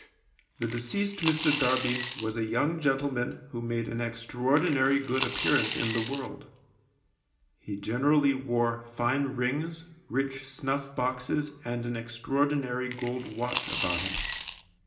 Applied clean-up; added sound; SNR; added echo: none; Coin (dropping) / Glass; -3 dB; reverberation time 0.6 s.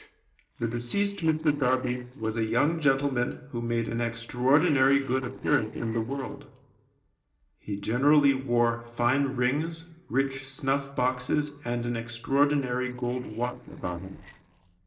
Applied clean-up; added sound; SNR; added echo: neural separator model SepFormer DNS4.